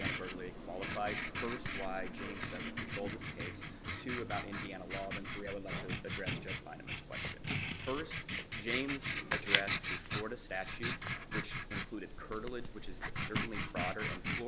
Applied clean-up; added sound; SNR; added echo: none; Writing; -5 dB; none.